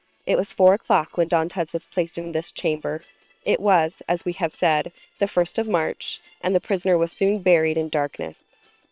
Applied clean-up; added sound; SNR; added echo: neural separator model SepFormer WHAM!.